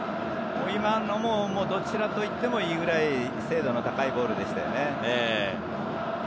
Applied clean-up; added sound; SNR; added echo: none; none; none; none.